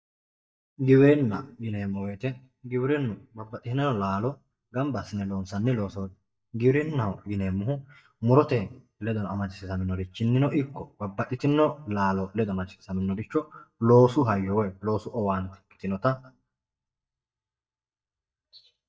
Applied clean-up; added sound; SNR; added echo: neural mask model DeepFilterNet 3.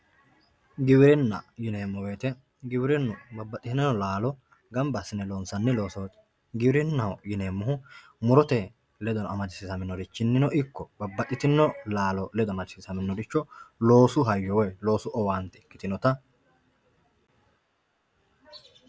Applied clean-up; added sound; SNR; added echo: none; none; none; none.